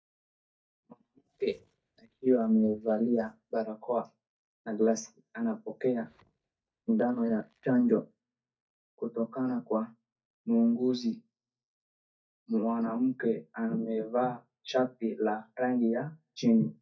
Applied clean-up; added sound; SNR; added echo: neural mask model DeepFilterNet 3.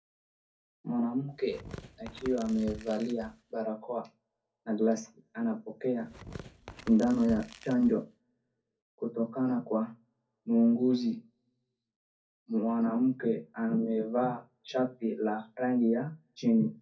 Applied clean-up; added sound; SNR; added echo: none; Tearing; 16 dB; reverberation time 0.3 s.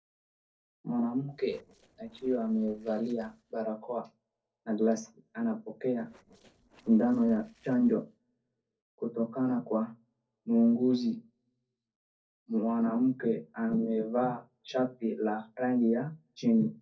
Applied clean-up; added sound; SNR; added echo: neural separator model SepFormer DNS4.